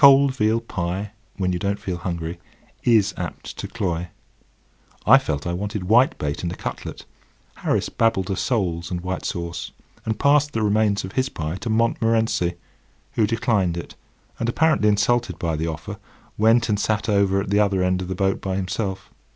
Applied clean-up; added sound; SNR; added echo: none; none; none; none.